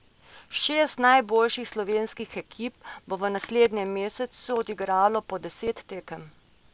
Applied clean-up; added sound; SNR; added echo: none; none; none; none.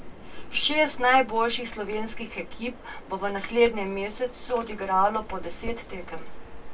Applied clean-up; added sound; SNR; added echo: none; Bird vocalization, bird call, bird song; 19 dB; reverberation time 0.1 s.